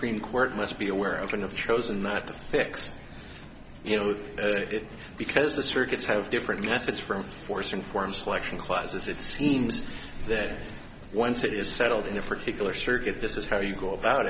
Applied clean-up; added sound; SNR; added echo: none; Raindrop; 14 dB; none.